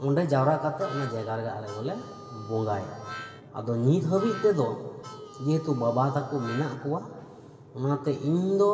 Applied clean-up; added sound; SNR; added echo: none; Harmonica; 15 dB; reverberation time 2.2 s.